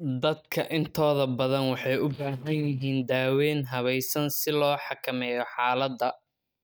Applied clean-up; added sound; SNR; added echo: neural mask model DeepFilterNet 3.